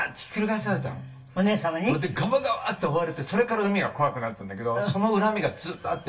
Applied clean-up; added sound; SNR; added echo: none; Piano; 15 dB; reverberation time 0.2 s.